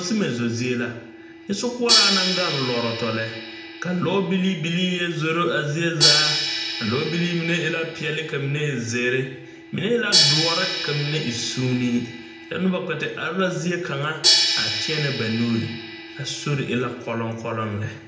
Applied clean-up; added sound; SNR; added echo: none; Crash cymbal; 2 dB; reverberation time 0.7 s.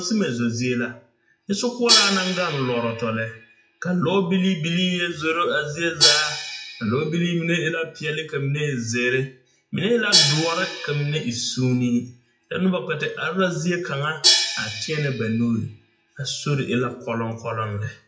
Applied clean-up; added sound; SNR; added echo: classical method WPE with log-MMSE.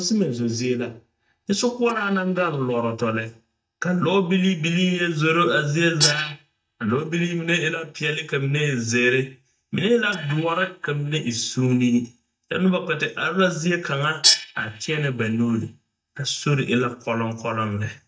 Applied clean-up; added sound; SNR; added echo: neural mask model DeepFilterNet 3.